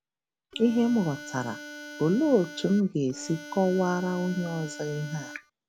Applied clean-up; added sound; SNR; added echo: none; Harmonica; 14 dB; none.